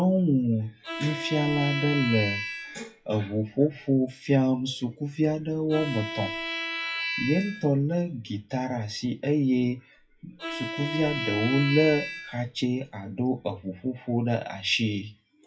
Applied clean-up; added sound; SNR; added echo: classical method WPE with log-MMSE.